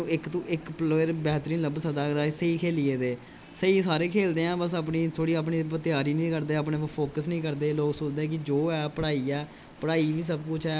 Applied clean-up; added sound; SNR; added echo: none; none; none; none.